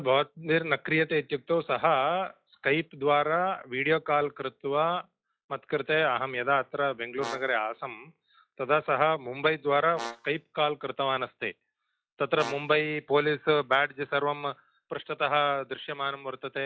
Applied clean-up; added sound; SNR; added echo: classical method log-MMSE.